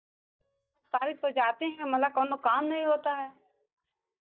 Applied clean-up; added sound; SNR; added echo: neural mask model DeepFilterNet 3.